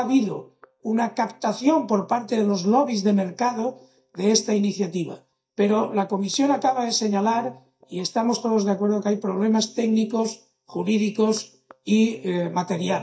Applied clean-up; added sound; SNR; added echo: neural mask model DeepFilterNet 3.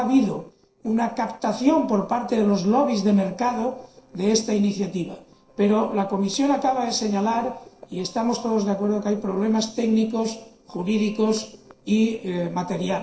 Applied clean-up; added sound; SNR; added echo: neural separator model SepFormer DNS4.